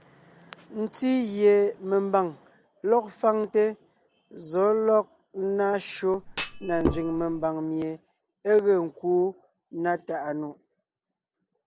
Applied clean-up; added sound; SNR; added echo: none; Thump, thud; 5 dB; none.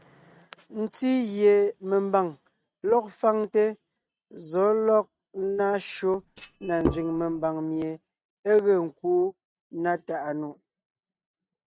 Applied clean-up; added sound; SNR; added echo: neural mask model RNNoise.